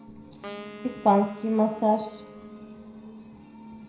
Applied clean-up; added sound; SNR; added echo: none; Wind instrument, woodwind instrument; 17 dB; reverberation time 0.4 s.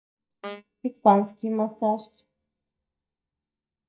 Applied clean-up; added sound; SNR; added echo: neural mask model DeepFilterNet 3.